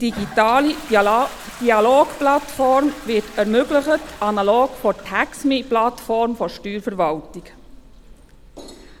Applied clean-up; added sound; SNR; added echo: none; Toilet flush; 19 dB; none.